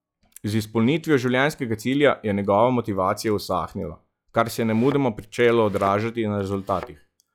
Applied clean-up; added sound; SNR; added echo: classical method log-MMSE.